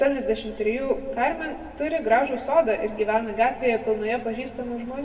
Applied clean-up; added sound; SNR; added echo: none; none; none; reverberation time 1.6 s.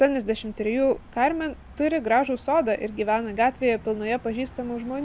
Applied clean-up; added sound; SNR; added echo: none; none; none; none.